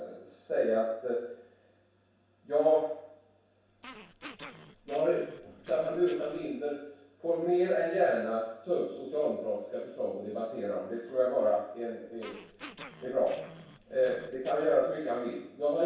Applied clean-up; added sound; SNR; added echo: none; Growling; 18 dB; reverberation time 0.7 s.